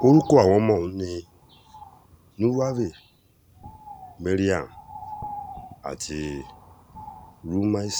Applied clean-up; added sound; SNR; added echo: none; Bird; 17 dB; none.